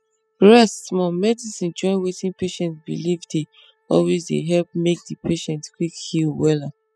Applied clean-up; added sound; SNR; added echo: classical method spectral subtraction.